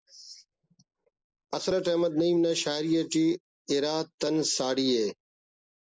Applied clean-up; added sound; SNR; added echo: neural mask model Resemble Enhance denoiser.